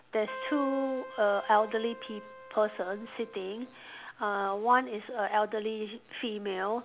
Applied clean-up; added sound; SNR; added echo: none; Keyboard (musical); 14 dB; none.